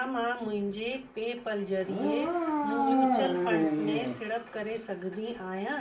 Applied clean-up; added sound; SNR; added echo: none; Dog; -3 dB; reverberation time 0.3 s.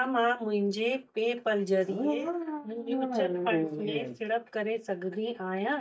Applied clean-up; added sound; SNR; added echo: neural mask model DeepFilterNet 3.